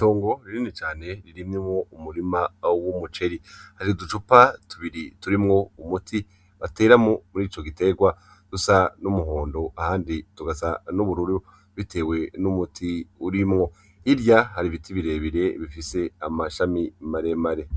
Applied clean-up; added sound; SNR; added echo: none; none; none; none.